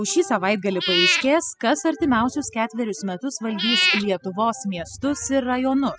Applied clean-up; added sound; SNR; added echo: classical method spectral subtraction.